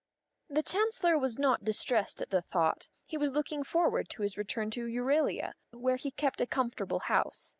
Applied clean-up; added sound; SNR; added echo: none; none; none; none.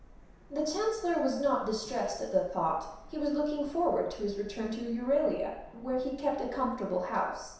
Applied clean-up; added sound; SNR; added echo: none; Subway, metro, underground; 20 dB; reverberation time 0.7 s.